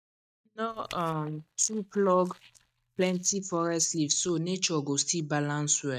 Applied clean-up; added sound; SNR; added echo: neural mask model DeepFilterNet 3.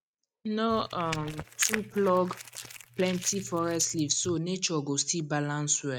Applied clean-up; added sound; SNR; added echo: neural mask model RNNoise.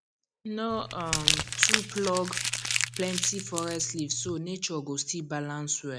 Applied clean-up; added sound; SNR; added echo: none; Crumpling, crinkling; -2 dB; none.